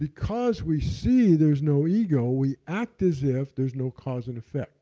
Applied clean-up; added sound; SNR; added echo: none; none; none; none.